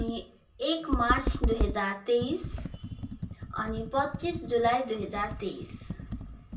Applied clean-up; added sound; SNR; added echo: none; Computer keyboard; 4 dB; reverberation time 0.3 s.